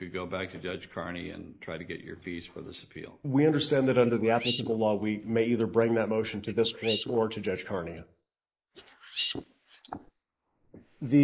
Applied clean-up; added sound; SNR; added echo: neural mask model Resemble Enhance denoiser.